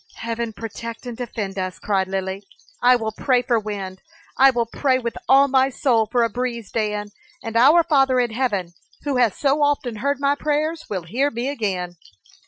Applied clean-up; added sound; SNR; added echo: classical method Wiener filter.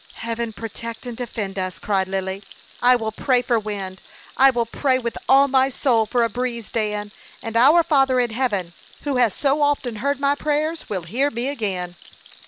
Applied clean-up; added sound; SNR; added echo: none; Frying (food); 17 dB; none.